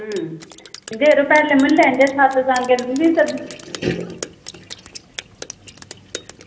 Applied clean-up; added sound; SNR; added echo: none; Drip; 14 dB; reverberation time 0.8 s.